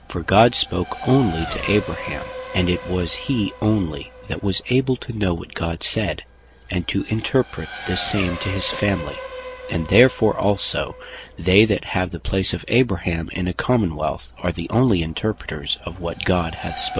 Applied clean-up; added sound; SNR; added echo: none; Race car, auto racing / Accelerating, revving, vroom; 15 dB; none.